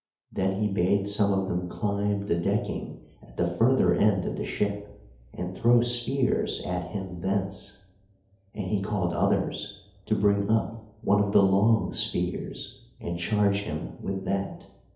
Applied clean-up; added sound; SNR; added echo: none; none; none; reverberation time 2.2 s.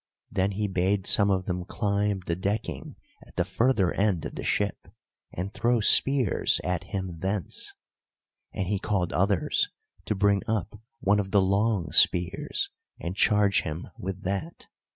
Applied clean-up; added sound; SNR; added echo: none; none; none; none.